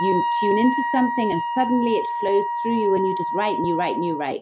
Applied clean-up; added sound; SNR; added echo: none; Wind instrument, woodwind instrument; 2 dB; none.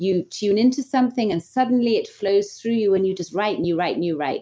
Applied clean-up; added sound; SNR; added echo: none; none; none; none.